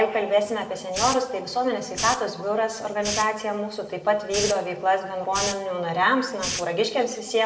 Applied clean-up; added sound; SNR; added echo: none; Hiss; 10 dB; reverberation time 0.8 s.